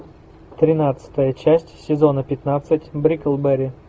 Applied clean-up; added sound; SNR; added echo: none; none; none; none.